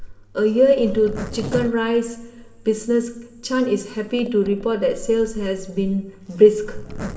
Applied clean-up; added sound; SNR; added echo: none; Zipper (clothing); 14 dB; reverberation time 1.6 s.